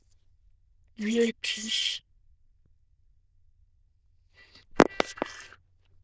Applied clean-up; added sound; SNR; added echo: neural diffusion model UNIVERSE++.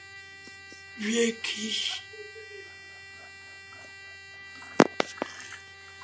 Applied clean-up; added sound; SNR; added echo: none; Trumpet; 14 dB; none.